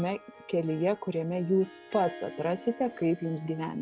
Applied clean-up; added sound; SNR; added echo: none; Harp; 17 dB; none.